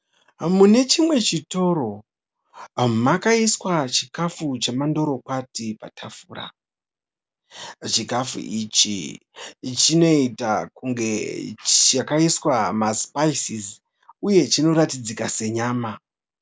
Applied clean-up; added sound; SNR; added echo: none; none; none; none.